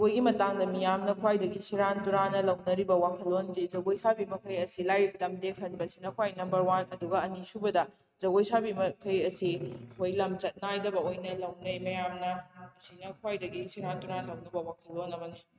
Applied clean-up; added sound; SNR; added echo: neural mask model RNNoise.